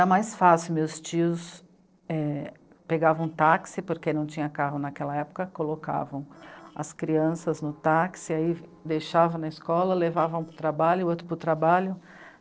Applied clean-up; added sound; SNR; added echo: neural separator model SepFormer DNS4.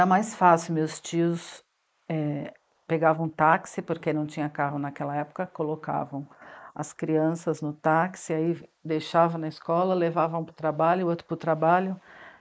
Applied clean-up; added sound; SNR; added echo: neural mask model Resemble Enhance denoiser.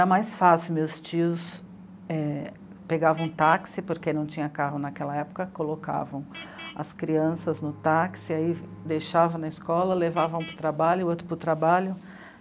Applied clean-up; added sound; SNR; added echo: none; Bowed string instrument + Vehicle horn, car horn, honking; 19 dB; none.